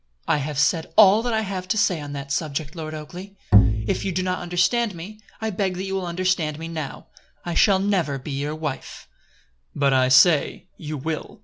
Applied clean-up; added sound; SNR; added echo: none; Bowed string instrument; -3 dB; none.